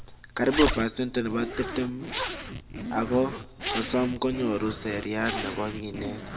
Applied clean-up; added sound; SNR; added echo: none; Zipper (clothing); 6 dB; reverberation time 1.4 s.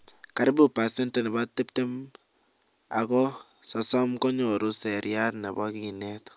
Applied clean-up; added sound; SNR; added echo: none; none; none; none.